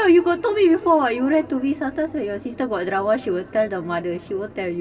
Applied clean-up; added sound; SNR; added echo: none; none; none; reverberation time 2.4 s.